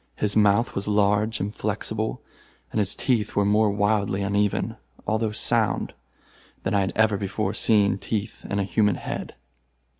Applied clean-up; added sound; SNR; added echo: none; none; none; none.